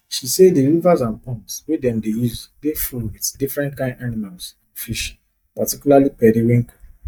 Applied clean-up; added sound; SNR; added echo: neural mask model DeepFilterNet 3.